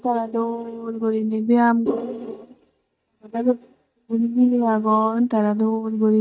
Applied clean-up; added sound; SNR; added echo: neural mask model DeepFilterNet 3.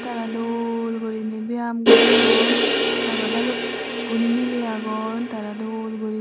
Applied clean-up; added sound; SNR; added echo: none; Crash cymbal; -4 dB; none.